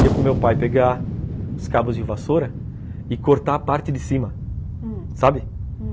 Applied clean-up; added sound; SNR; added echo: none; Explosion; 3 dB; none.